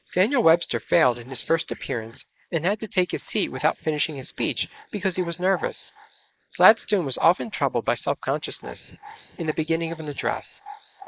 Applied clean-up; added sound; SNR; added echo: neural mask model Resemble Enhance denoiser.